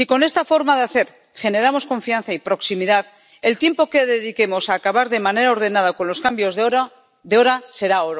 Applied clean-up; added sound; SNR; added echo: none; none; none; none.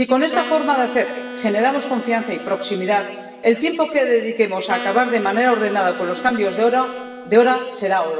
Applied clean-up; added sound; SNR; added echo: none; Wind instrument, woodwind instrument; 13 dB; reverberation time 2.2 s.